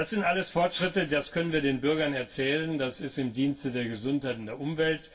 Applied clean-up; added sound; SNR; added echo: none; none; none; reverberation time 0.2 s.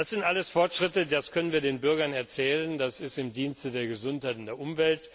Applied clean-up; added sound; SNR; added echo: none; none; none; none.